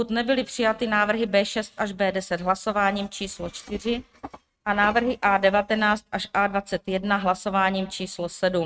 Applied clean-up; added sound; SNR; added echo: neural mask model RNNoise.